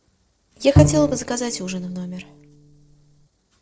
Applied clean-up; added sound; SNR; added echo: neural separator model SepFormer DNS4.